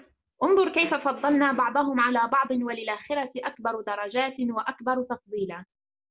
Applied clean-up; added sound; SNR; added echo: none; none; none; none.